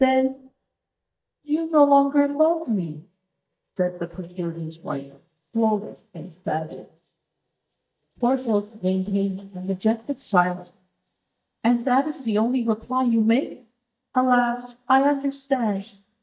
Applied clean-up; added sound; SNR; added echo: neural mask model DeepFilterNet 3.